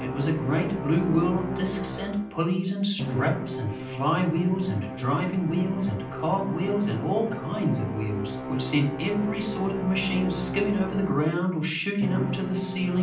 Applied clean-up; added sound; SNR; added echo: none; Musical instrument; 7 dB; reverberation time 0.6 s.